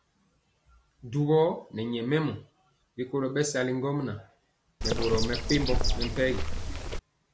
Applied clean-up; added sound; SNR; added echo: none; Bird; -2 dB; none.